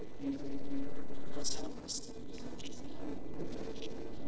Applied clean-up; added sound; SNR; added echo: neural separator model SepFormer DNS4.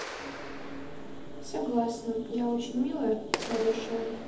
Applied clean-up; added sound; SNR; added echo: none; Clapping; 10 dB; reverberation time 0.8 s.